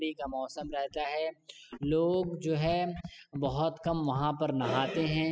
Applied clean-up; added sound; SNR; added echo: classical method spectral subtraction.